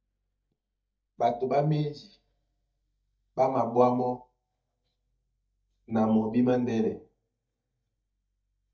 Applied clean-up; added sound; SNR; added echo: neural mask model DeepFilterNet 3.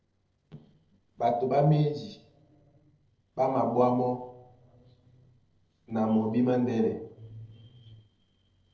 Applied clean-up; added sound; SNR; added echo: neural separator model SepFormer DNS4.